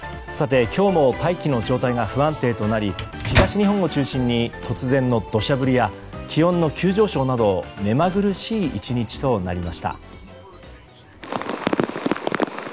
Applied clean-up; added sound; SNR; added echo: none; Microwave oven; 3 dB; none.